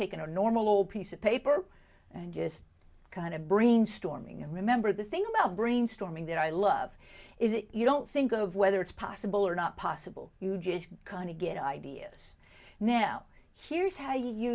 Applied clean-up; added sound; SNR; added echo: none; none; none; none.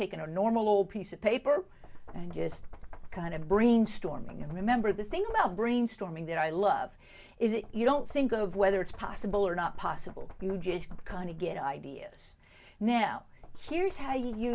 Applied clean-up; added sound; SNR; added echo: none; Knock; 10 dB; none.